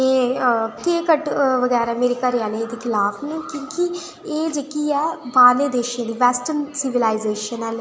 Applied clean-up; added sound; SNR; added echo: none; none; none; none.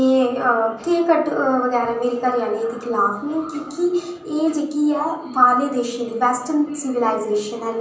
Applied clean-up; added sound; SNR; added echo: none; none; none; reverberation time 0.6 s.